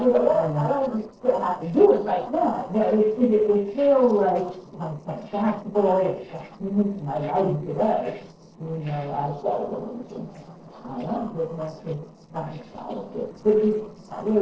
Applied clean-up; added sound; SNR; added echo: neural separator model SepFormer DNS4.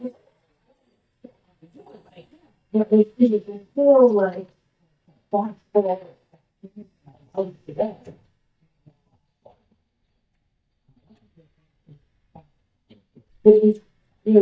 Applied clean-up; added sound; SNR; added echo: neural mask model DeepFilterNet 3.